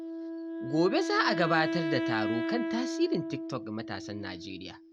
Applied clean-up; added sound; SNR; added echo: none; Wind instrument, woodwind instrument; 2 dB; none.